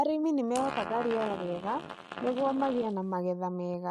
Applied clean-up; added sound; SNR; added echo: neural mask model RNNoise.